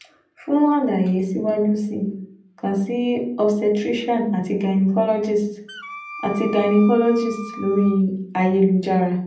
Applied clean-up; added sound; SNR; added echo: none; Wind instrument, woodwind instrument; 16 dB; reverberation time 0.6 s.